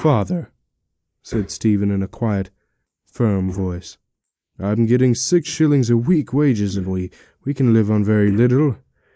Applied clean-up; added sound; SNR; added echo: neural mask model Resemble Enhance denoiser.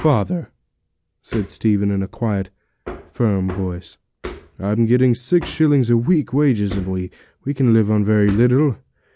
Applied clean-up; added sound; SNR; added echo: none; Hammer; 19 dB; none.